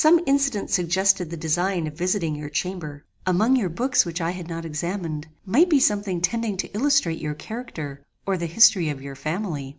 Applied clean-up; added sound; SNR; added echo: none; none; none; none.